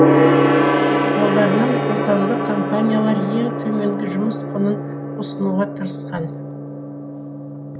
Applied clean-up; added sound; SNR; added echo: none; Gong; -3 dB; none.